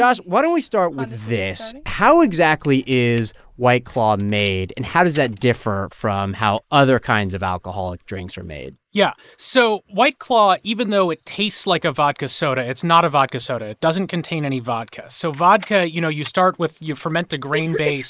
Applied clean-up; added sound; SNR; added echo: neural mask model Resemble Enhance denoiser.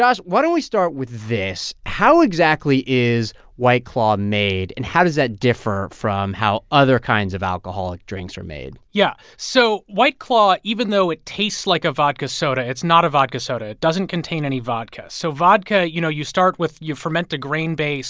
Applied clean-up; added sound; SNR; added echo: none; none; none; none.